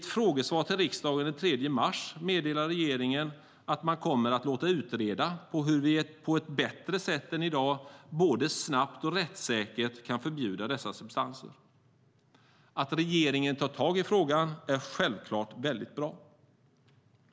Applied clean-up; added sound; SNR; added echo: none; none; none; none.